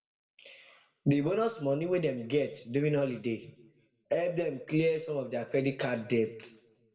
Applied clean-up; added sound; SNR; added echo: none; none; none; reverberation time 0.6 s.